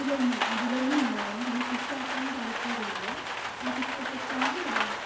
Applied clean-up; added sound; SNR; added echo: none; Rain; -1 dB; reverberation time 2.4 s.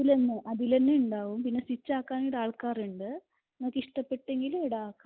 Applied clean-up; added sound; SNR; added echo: none; none; none; none.